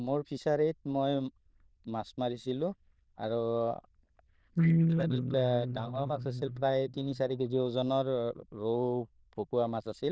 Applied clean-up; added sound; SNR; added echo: neural diffusion model UNIVERSE++.